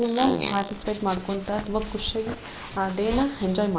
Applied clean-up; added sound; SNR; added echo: neural mask model Resemble Enhance denoiser.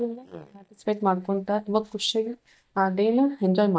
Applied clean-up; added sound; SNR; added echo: neural mask model DeepFilterNet 3.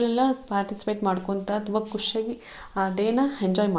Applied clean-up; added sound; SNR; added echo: none; none; none; none.